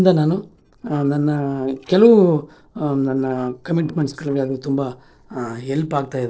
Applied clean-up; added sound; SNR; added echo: neural separator model SepFormer DNS4.